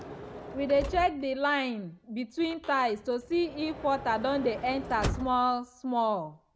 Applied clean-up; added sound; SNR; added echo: none; Sliding door / Motor vehicle (road); 11 dB; none.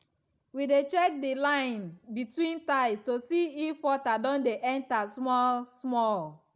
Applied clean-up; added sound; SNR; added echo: none; none; none; none.